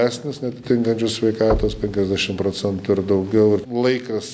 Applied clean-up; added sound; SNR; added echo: none; Knock; 12 dB; none.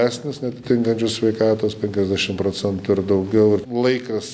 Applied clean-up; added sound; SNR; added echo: none; none; none; none.